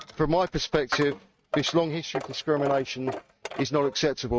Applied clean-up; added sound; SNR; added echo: neural mask model RNNoise.